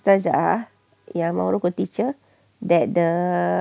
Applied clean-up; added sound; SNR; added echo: none; none; none; none.